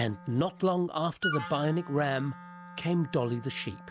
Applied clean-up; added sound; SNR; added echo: none; Wind instrument, woodwind instrument; 11 dB; none.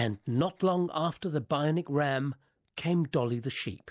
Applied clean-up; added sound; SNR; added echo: none; none; none; none.